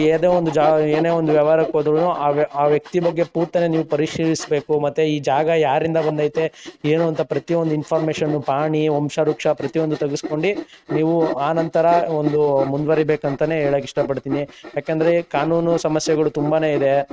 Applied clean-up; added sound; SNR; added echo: neural mask model RNNoise.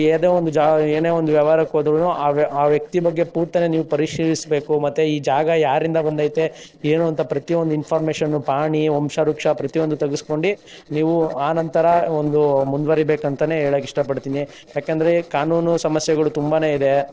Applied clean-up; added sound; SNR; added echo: neural separator model SepFormer DNS4.